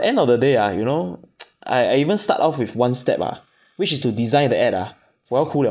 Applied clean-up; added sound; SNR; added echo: neural mask model Resemble Enhance denoiser.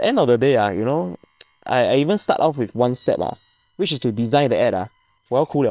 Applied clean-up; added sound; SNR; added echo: neural separator model SepFormer WHAM!.